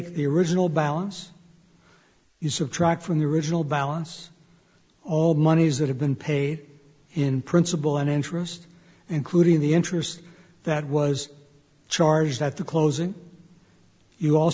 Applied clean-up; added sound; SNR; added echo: none; none; none; none.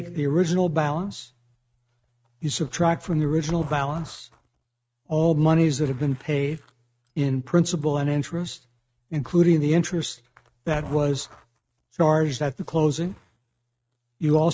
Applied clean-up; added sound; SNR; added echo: neural mask model RNNoise.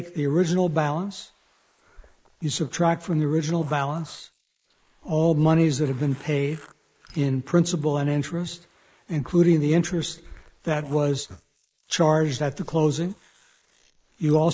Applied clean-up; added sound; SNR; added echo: neural mask model Resemble Enhance denoiser.